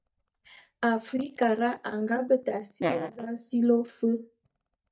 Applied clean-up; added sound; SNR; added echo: neural mask model DeepFilterNet 3.